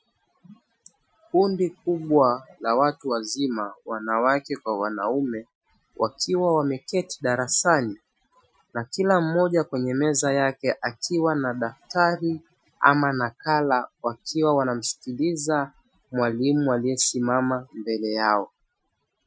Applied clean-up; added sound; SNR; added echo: classical method Wiener filter.